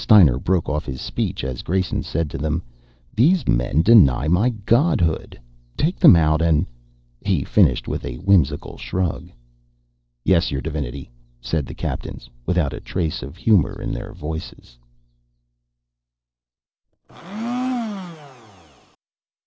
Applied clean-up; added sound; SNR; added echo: neural separator model SepFormer DNS4.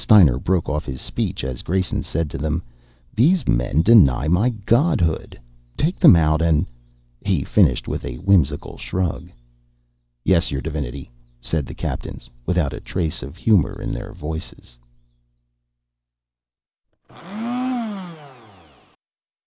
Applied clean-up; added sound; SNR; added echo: none; Domestic sounds, home sounds; 7 dB; none.